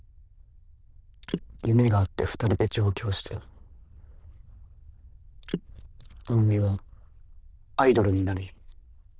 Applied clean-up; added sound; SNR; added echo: neural diffusion model UNIVERSE++.